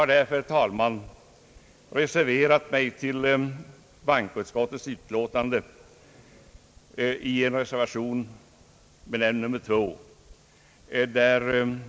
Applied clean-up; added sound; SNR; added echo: none; none; none; none.